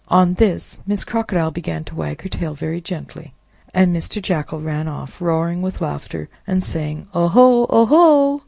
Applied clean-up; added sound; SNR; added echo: none; none; none; none.